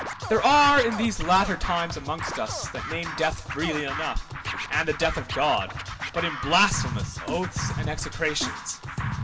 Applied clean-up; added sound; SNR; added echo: none; Scratching (performance technique); 6 dB; reverberation time 1.9 s.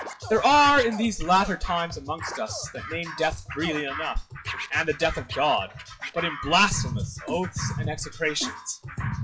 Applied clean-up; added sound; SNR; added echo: classical method WPE with log-MMSE.